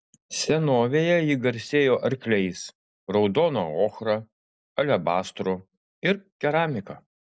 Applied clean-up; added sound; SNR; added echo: none; none; none; none.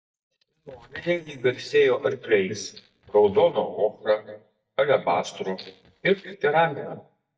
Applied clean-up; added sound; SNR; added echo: neural mask model DeepFilterNet 3.